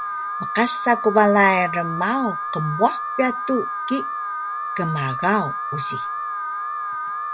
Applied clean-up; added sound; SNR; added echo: none; Alarm; 4 dB; none.